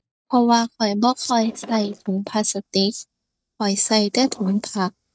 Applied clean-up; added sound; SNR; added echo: neural mask model DeepFilterNet 3.